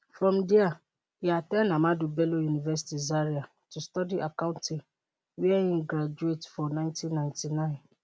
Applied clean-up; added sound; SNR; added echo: none; none; none; none.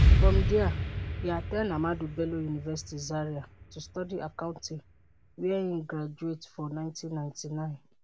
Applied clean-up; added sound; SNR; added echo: none; Explosion; -3 dB; none.